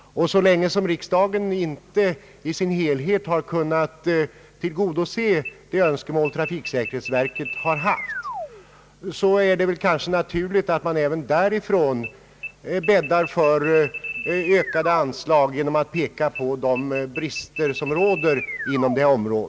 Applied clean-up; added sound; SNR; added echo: none; Alarm; 11 dB; none.